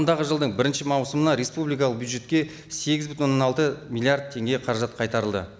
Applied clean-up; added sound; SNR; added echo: none; none; none; none.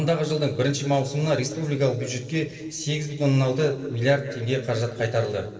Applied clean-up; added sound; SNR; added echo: neural separator model SepFormer DNS4.